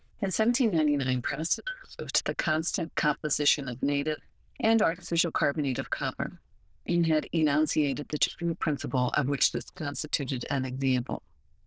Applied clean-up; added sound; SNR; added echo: neural diffusion model UNIVERSE++.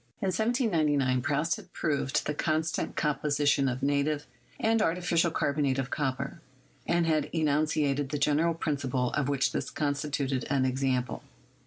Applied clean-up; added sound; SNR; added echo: none; none; none; none.